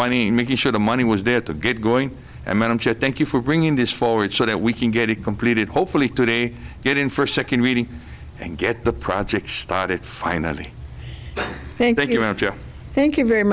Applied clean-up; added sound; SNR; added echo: none; none; none; none.